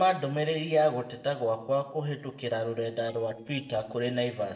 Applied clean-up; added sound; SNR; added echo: neural separator model SepFormer DNS4.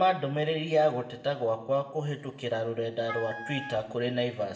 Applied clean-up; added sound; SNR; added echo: none; Wind instrument, woodwind instrument; 12 dB; reverberation time 0.7 s.